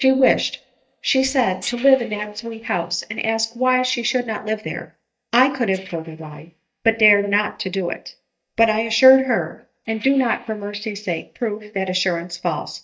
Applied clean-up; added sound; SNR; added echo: neural mask model DeepFilterNet 3.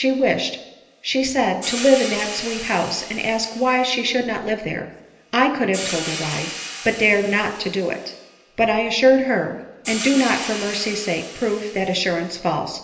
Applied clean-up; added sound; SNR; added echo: none; Hi-hat; 13 dB; reverberation time 1.4 s.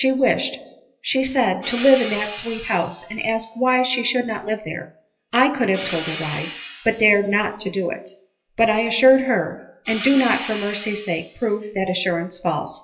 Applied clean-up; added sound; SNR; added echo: classical method WPE with log-MMSE.